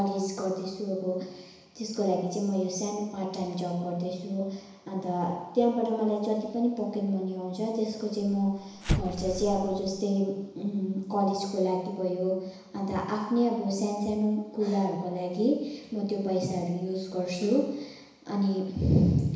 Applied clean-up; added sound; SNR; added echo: none; Explosion; 5 dB; reverberation time 1.0 s.